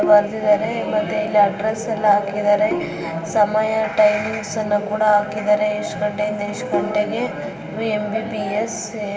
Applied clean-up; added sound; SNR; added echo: none; Bowed string instrument; 12 dB; reverberation time 1.8 s.